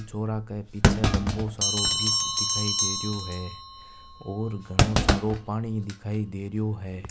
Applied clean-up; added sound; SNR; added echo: none; Bell + Thump, thud; -4 dB; none.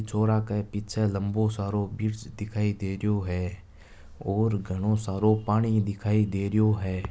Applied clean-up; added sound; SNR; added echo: none; none; none; none.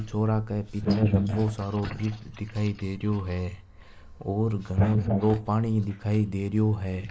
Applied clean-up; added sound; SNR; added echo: neural mask model Resemble Enhance denoiser.